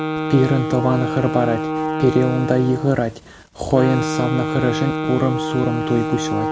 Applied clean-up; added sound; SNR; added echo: none; Wind instrument, woodwind instrument; 4 dB; none.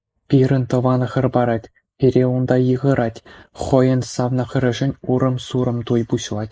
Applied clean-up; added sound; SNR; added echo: neural mask model Resemble Enhance denoiser.